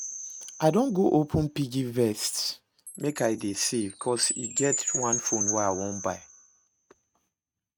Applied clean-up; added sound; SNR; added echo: neural mask model RNNoise.